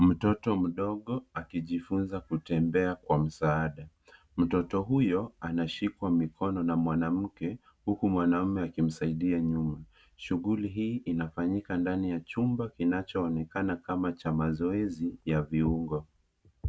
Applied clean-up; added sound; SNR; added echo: none; none; none; none.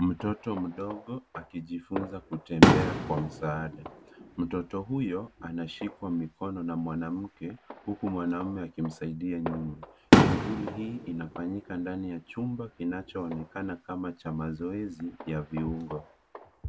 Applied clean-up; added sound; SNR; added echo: none; Fireworks; -2 dB; none.